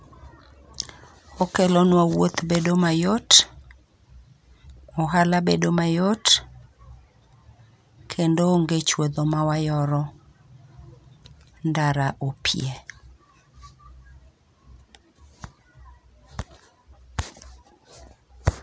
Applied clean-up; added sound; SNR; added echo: none; none; none; none.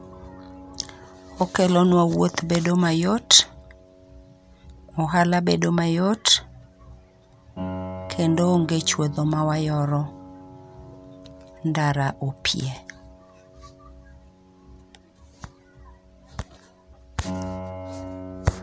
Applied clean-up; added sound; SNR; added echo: none; Piano; 16 dB; none.